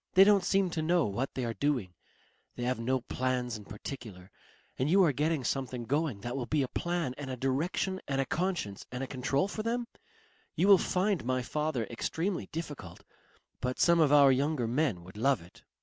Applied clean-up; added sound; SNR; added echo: none; none; none; none.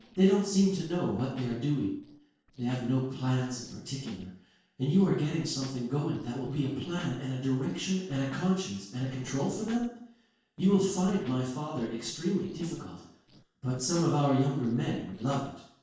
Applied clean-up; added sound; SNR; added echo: neural separator model SepFormer DNS4.